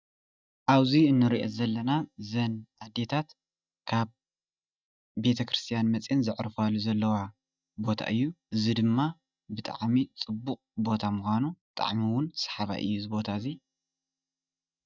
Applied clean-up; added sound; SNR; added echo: neural mask model DeepFilterNet 3.